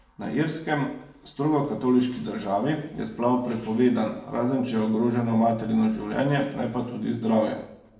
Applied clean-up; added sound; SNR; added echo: none; none; none; reverberation time 0.6 s.